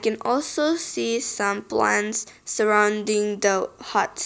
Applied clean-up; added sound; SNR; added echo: none; none; none; none.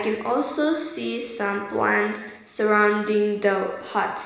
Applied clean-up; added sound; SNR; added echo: none; none; none; reverberation time 1.1 s.